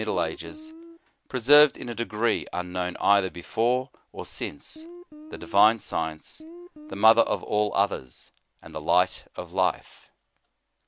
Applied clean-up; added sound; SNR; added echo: none; Guitar; 16 dB; none.